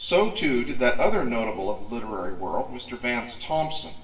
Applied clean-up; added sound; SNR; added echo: none; none; none; reverberation time 0.8 s.